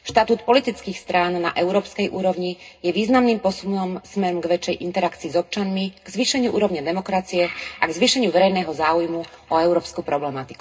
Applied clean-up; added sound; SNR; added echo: none; none; none; reverberation time 0.2 s.